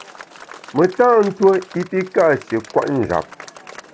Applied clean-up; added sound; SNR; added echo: none; Applause / Crowd; 20 dB; none.